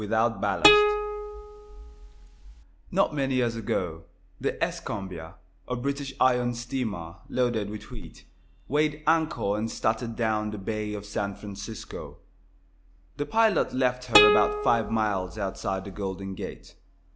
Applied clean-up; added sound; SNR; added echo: none; Plucked string instrument; -3 dB; none.